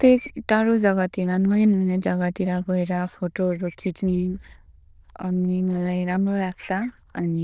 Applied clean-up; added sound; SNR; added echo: neural diffusion model UNIVERSE++.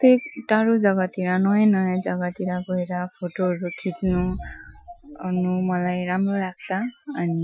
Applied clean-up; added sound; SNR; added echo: classical method Wiener filter.